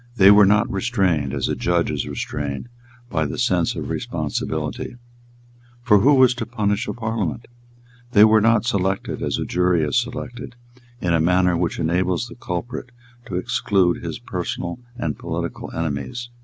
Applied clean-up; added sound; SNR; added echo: none; none; none; none.